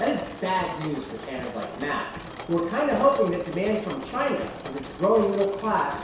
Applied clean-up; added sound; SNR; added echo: none; Mechanisms; 12 dB; reverberation time 0.7 s.